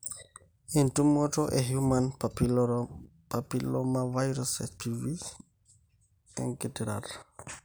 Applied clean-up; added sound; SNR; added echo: none; none; none; none.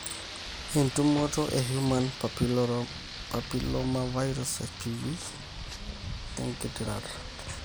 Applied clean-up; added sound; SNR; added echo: none; Rain; 9 dB; none.